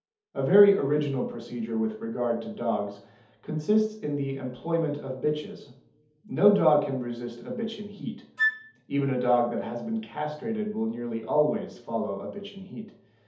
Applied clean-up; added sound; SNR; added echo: none; Wind instrument, woodwind instrument; 3 dB; reverberation time 0.6 s.